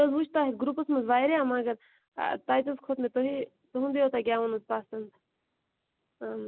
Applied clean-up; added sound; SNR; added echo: none; none; none; none.